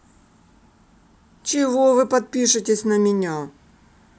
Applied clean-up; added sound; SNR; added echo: none; none; none; none.